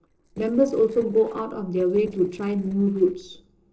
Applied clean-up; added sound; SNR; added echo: neural separator model SepFormer DNS4.